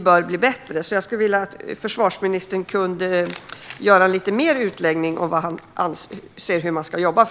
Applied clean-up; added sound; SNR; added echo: none; none; none; none.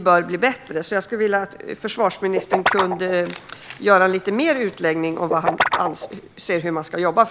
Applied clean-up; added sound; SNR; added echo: none; Guitar; 5 dB; none.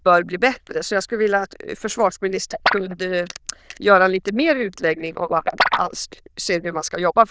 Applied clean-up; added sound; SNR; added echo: neural diffusion model UNIVERSE++.